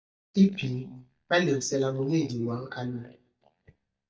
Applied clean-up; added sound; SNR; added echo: neural mask model DeepFilterNet 3.